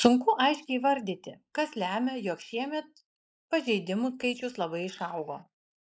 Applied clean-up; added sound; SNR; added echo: neural mask model Resemble Enhance denoiser.